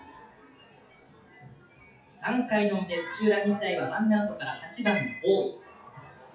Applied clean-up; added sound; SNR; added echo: classical method WPE with log-MMSE.